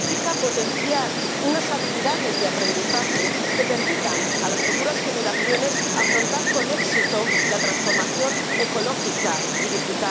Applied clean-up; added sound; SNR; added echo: none; Insect; -4 dB; none.